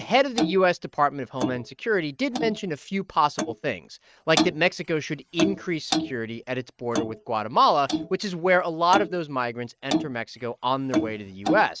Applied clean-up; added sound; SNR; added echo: neural mask model RNNoise.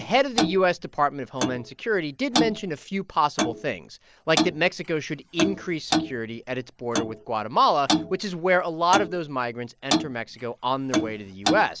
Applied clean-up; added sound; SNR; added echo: none; Clock; 4 dB; none.